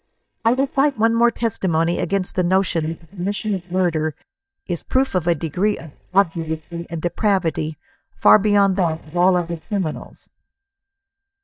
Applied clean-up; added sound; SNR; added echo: neural mask model DeepFilterNet 3.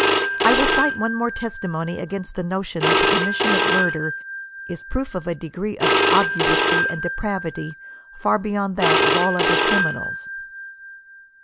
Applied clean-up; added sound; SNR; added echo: none; Telephone; -3 dB; none.